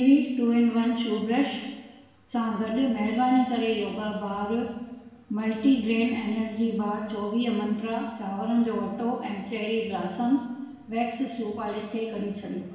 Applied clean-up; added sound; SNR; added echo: none; none; none; reverberation time 1.1 s.